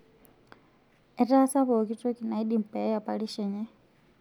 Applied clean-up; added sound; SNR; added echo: none; none; none; none.